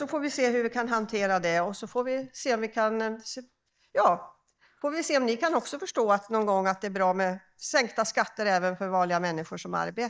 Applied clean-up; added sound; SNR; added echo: neural mask model DeepFilterNet 3.